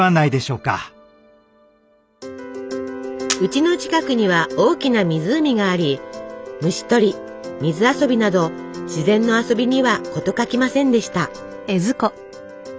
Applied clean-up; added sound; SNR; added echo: none; Camera; 13 dB; none.